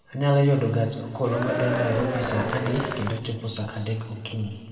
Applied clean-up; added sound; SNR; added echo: none; Cheering; 3 dB; reverberation time 2.1 s.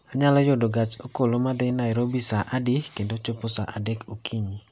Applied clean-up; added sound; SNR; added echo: none; none; none; none.